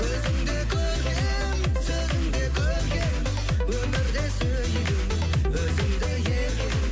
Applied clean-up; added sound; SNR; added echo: none; Growling; 11 dB; none.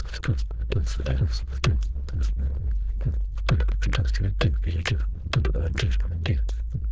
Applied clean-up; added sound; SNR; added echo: neural diffusion model UNIVERSE++.